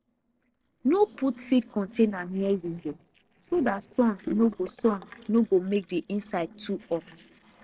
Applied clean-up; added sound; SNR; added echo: neural separator model SepFormer DNS4.